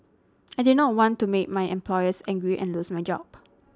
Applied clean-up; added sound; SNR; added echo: none; none; none; none.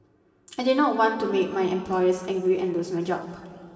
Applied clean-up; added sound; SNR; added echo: none; none; none; reverberation time 2.4 s.